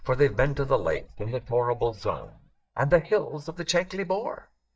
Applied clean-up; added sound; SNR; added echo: neural mask model DeepFilterNet 3.